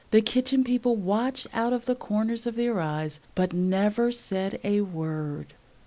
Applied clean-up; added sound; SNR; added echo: none; none; none; none.